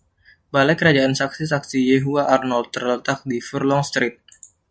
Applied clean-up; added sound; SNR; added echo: none; none; none; none.